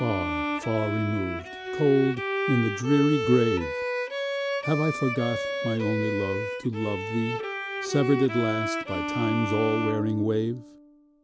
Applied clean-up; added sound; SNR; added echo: none; Bowed string instrument; 4 dB; none.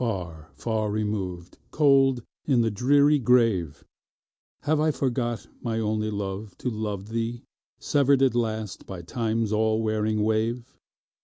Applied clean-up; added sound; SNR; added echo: none; none; none; none.